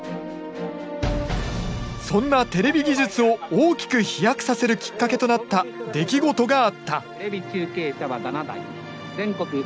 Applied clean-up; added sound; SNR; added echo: none; none; none; none.